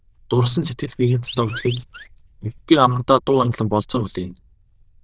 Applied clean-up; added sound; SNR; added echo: neural diffusion model UNIVERSE++.